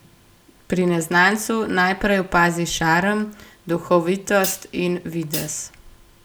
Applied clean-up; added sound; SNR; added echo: none; Hi-hat; 13 dB; none.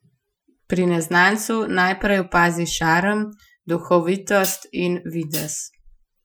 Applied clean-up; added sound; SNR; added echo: classical method Wiener filter.